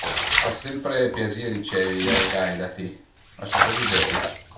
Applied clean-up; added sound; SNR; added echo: none; Bathtub (filling or washing) / Water / Liquid; -3 dB; reverberation time 0.2 s.